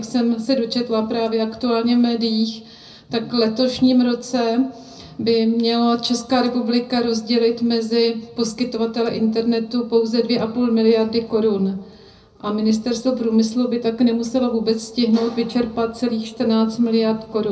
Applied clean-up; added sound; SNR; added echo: none; none; none; reverberation time 0.4 s.